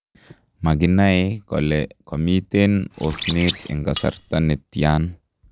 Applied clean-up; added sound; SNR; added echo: none; Cutlery, silverware + Bird; 10 dB; none.